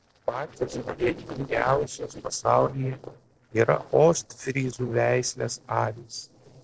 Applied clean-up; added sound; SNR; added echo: neural separator model SepFormer DNS4.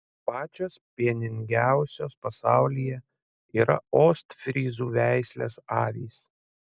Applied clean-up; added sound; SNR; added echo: none; none; none; none.